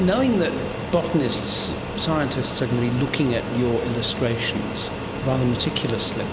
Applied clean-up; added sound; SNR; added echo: none; Fixed-wing aircraft, airplane; 5 dB; none.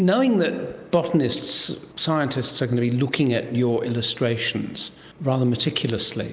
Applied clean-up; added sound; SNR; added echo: none; none; none; none.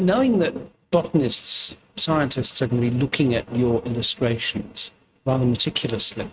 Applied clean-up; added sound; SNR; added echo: neural mask model RNNoise.